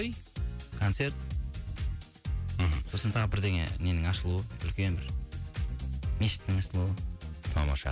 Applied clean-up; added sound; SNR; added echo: none; none; none; none.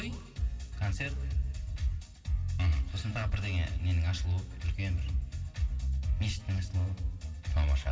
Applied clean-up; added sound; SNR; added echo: none; none; none; reverberation time 2.5 s.